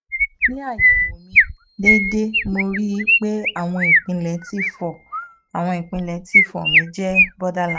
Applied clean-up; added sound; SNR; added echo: neural mask model RNNoise.